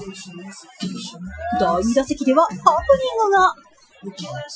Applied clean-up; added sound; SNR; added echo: classical method Wiener filter.